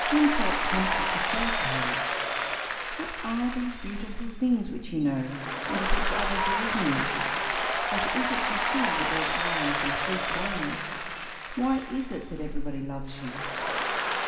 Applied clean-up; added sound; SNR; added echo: none; Applause; -1 dB; reverberation time 2.1 s.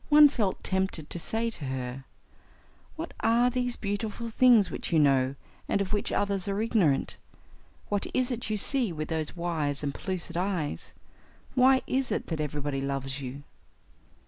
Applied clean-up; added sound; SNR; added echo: none; none; none; none.